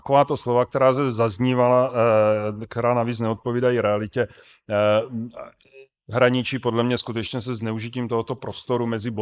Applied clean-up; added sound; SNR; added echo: neural mask model Resemble Enhance denoiser.